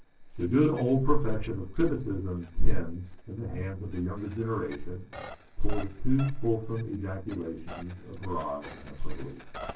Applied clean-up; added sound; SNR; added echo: neural separator model SepFormer DNS4.